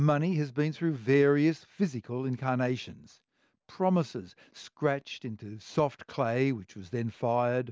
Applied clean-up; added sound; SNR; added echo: none; none; none; none.